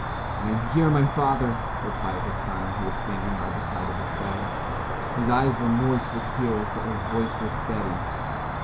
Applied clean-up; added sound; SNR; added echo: none; Cricket; 2 dB; none.